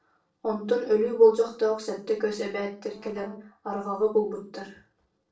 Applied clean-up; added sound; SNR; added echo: neural separator model SepFormer DNS4.